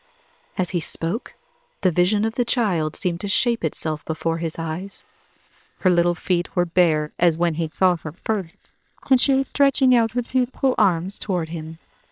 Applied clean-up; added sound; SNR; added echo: neural separator model SepFormer WHAM!.